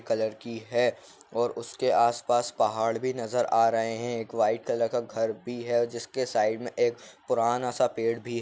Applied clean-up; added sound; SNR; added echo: none; none; none; none.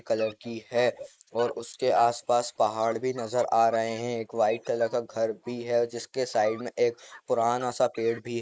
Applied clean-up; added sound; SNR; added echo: neural mask model Resemble Enhance denoiser.